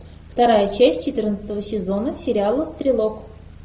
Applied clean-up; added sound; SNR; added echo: none; none; none; none.